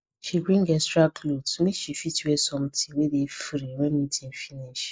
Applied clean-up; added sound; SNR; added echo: neural mask model Resemble Enhance denoiser.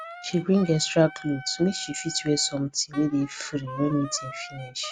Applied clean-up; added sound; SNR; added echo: none; Wind instrument, woodwind instrument; 15 dB; none.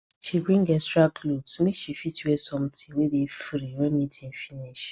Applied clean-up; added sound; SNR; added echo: none; none; none; none.